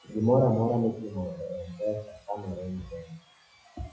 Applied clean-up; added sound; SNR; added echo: classical method WPE with log-MMSE.